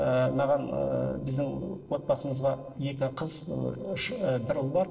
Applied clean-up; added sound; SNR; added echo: neural separator model SepFormer DNS4.